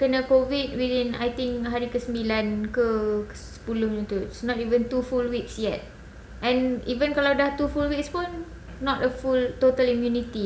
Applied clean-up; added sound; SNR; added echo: none; none; none; none.